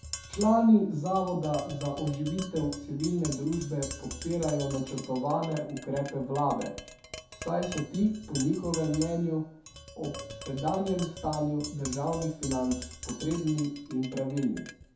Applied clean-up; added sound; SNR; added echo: none; Tap; 13 dB; reverberation time 0.5 s.